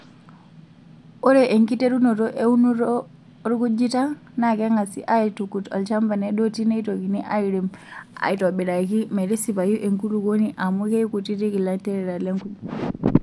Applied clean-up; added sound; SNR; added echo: none; none; none; none.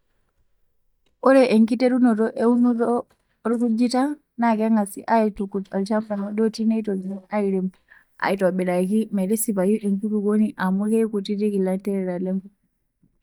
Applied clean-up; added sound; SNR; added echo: neural mask model DeepFilterNet 3.